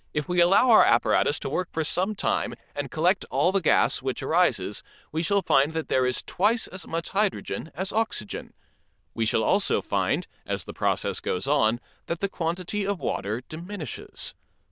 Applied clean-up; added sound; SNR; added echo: neural diffusion model UNIVERSE++.